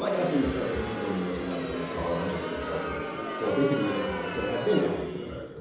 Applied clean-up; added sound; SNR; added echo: none; Crowd; 3 dB; reverberation time 1.0 s.